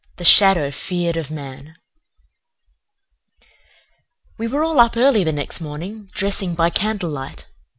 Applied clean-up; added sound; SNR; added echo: none; none; none; none.